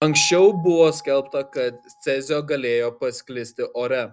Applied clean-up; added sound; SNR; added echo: none; Piano; 20 dB; none.